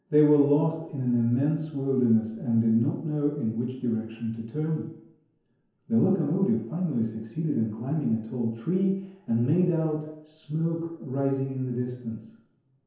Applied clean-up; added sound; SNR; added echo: none; none; none; reverberation time 0.9 s.